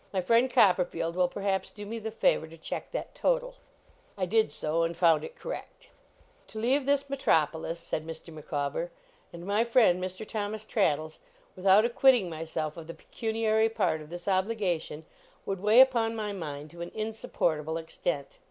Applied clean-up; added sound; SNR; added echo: none; none; none; none.